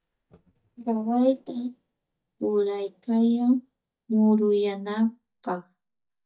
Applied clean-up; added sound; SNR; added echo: neural mask model DeepFilterNet 3.